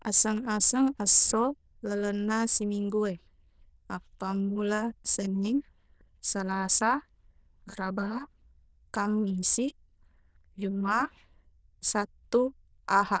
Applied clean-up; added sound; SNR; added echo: neural diffusion model UNIVERSE++.